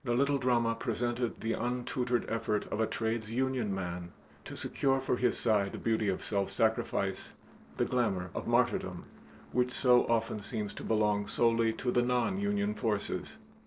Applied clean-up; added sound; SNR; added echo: neural separator model SepFormer DNS4.